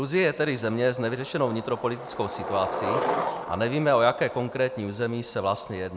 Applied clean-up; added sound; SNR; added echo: none; Skateboard; 8 dB; none.